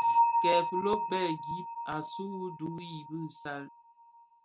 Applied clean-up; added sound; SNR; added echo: none; Bell; -4 dB; none.